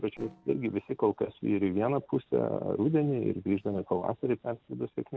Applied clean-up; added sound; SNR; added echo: neural separator model SepFormer DNS4.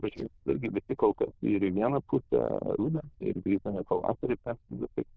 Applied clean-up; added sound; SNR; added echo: neural diffusion model UNIVERSE++.